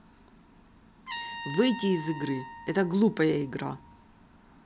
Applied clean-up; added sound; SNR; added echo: none; Trumpet; 14 dB; none.